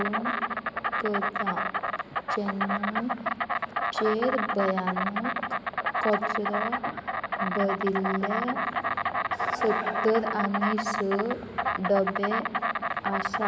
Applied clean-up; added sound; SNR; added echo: none; Insect; -1 dB; none.